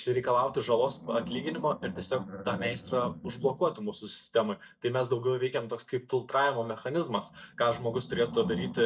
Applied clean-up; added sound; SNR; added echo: neural mask model DeepFilterNet 3.